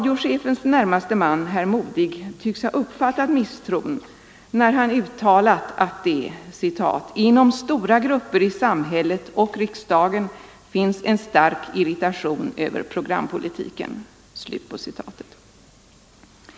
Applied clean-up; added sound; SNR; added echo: none; none; none; none.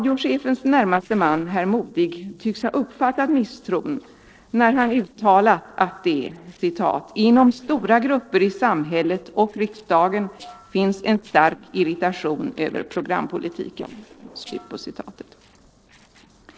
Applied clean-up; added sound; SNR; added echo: neural separator model SepFormer DNS4.